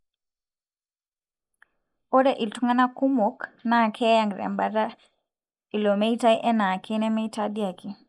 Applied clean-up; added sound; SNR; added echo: neural mask model Resemble Enhance denoiser.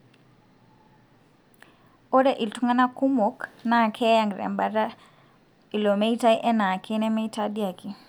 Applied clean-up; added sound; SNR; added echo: none; none; none; none.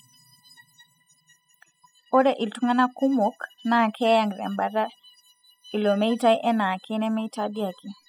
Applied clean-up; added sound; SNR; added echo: classical method spectral subtraction.